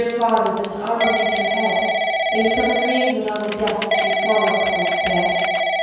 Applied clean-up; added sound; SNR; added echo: none; Telephone / Typing; -2 dB; reverberation time 1.2 s.